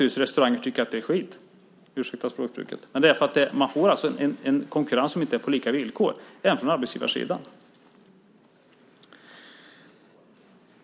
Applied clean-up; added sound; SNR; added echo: none; none; none; none.